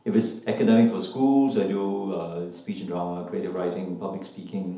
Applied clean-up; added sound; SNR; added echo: none; none; none; reverberation time 2.2 s.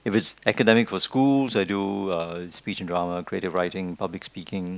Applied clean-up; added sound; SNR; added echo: none; none; none; none.